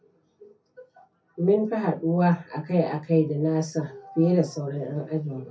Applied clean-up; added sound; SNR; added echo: none; none; none; reverberation time 0.3 s.